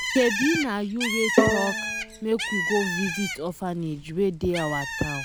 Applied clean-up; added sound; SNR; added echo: none; Bird + Bowed string instrument; 1 dB; none.